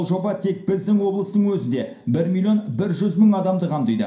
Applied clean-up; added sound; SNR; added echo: none; none; none; reverberation time 0.5 s.